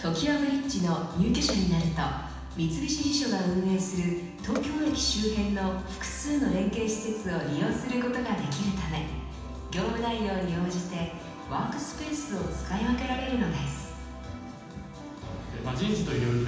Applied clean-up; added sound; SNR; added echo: none; Bathtub (filling or washing) / Water / Splash, splatter; 17 dB; reverberation time 1.1 s.